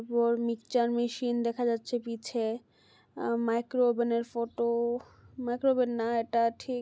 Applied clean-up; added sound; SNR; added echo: none; none; none; none.